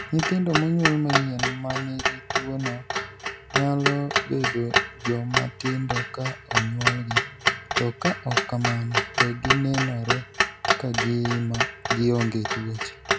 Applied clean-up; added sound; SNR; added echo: none; Clock; 0 dB; none.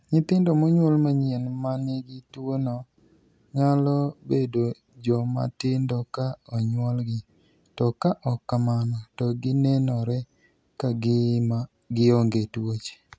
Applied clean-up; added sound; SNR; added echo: none; none; none; none.